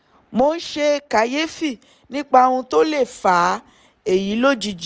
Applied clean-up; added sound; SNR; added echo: none; none; none; none.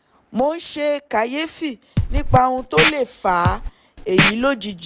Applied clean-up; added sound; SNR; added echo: none; Scratching (performance technique); 0 dB; none.